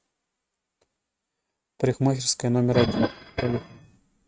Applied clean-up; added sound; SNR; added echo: neural mask model RNNoise.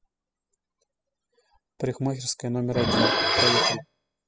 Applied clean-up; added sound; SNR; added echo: classical method spectral subtraction.